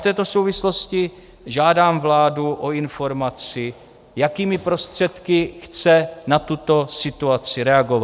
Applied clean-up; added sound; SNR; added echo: none; none; none; none.